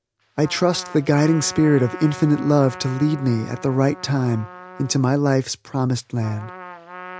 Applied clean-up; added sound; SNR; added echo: none; Trumpet; 17 dB; none.